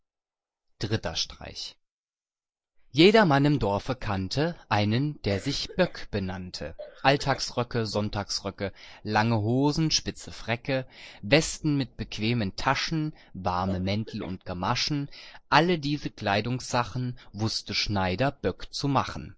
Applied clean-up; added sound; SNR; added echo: neural mask model Resemble Enhance denoiser.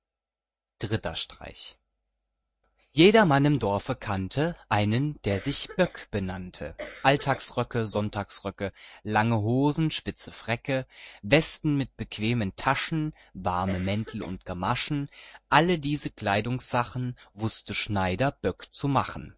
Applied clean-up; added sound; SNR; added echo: neural mask model RNNoise.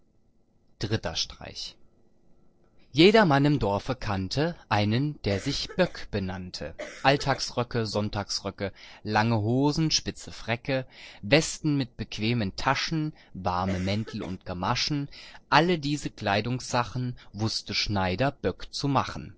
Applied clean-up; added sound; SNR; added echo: neural separator model SepFormer DNS4.